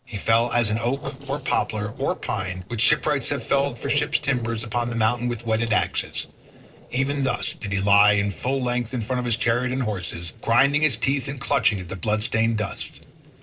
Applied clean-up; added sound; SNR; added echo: neural separator model SepFormer DNS4.